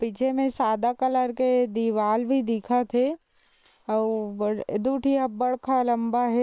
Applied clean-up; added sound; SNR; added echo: neural separator model SepFormer WHAM!.